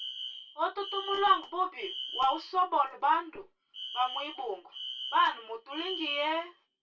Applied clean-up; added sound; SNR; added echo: none; Alarm; 10 dB; reverberation time 0.2 s.